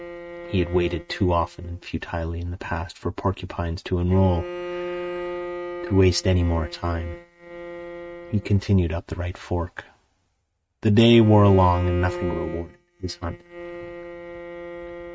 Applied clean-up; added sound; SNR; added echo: neural mask model RNNoise.